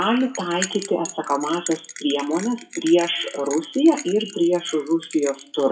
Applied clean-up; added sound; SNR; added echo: classical method WPE with log-MMSE.